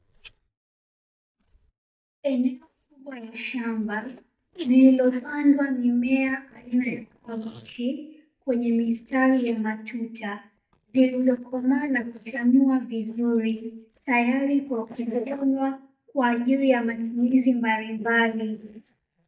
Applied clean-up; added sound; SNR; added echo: neural mask model DeepFilterNet 3.